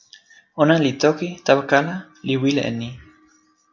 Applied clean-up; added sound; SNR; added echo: none; none; none; none.